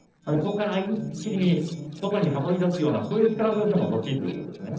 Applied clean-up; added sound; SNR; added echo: neural separator model SepFormer DNS4.